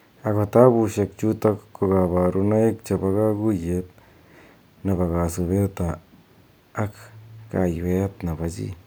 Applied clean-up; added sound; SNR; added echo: none; none; none; none.